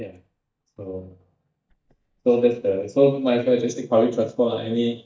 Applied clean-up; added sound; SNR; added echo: neural mask model DeepFilterNet 3.